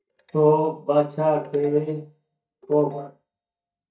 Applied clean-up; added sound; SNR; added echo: neural mask model DeepFilterNet 3.